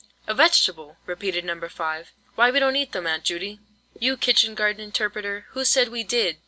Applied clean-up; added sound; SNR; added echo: none; none; none; none.